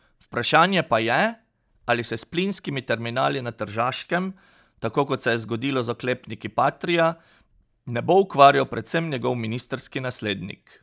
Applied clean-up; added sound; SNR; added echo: none; none; none; none.